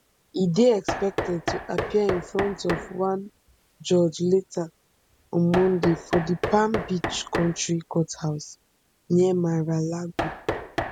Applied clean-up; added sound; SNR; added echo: none; Knock; 8 dB; none.